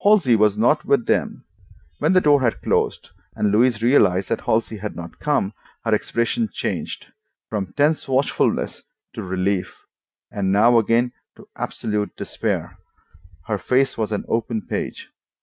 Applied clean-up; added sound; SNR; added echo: none; none; none; none.